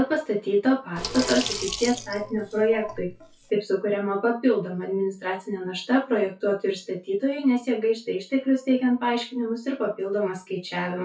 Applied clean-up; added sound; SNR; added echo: classical method WPE with log-MMSE.